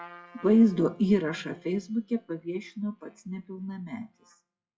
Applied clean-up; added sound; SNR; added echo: classical method WPE with log-MMSE.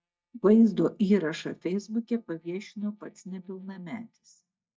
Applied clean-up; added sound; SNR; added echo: neural mask model DeepFilterNet 3.